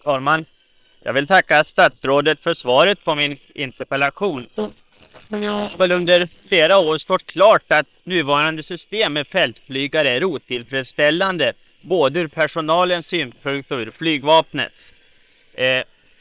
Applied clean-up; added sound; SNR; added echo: neural separator model SepFormer WHAM!.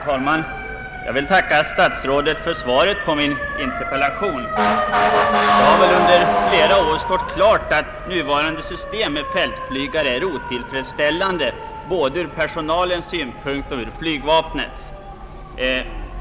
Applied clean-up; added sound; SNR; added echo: none; Motor vehicle (road) / Siren; 2 dB; none.